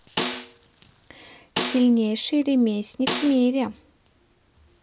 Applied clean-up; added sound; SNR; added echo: none; Snare drum; 8 dB; none.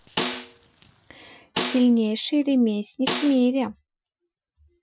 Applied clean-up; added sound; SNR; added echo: classical method Wiener filter.